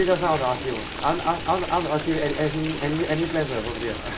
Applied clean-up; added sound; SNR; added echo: none; Stream; 8 dB; none.